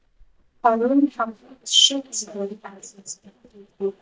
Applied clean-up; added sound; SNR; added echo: neural mask model DeepFilterNet 3.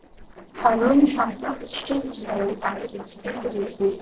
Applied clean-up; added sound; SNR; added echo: neural separator model SepFormer DNS4.